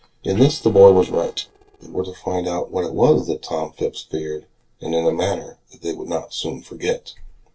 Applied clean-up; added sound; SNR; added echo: neural separator model SepFormer DNS4.